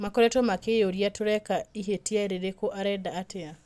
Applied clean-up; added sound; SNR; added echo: none; none; none; none.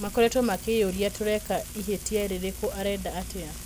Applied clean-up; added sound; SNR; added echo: none; Frying (food); 11 dB; none.